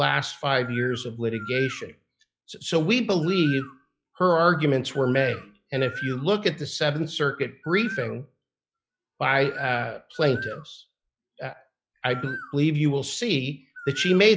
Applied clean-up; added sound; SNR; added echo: classical method log-MMSE.